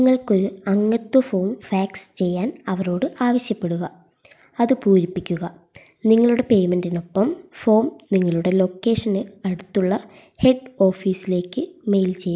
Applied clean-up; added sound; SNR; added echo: neural mask model Resemble Enhance denoiser.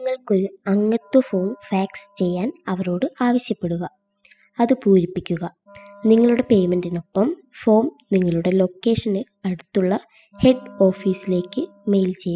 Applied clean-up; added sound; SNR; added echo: classical method spectral subtraction.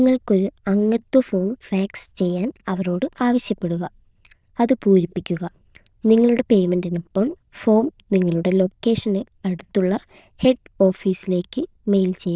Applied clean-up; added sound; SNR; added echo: neural diffusion model UNIVERSE++.